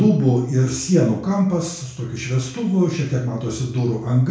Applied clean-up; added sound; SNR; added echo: none; none; none; reverberation time 0.5 s.